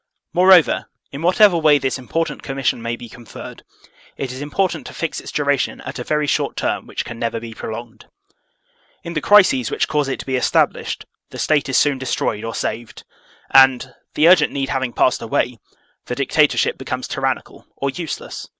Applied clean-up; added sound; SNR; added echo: none; none; none; none.